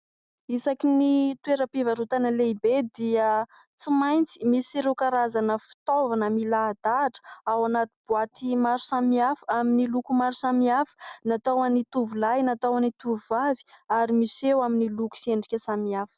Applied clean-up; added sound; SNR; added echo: none; none; none; none.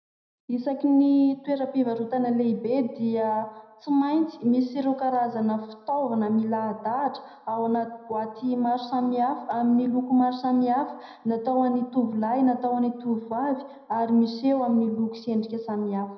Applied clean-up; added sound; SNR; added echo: none; none; none; reverberation time 0.8 s.